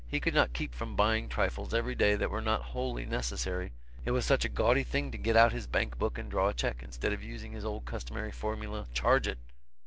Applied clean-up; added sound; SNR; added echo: none; none; none; none.